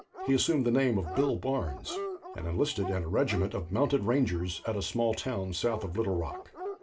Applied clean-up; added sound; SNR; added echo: none; Dog; 13 dB; reverberation time 0.2 s.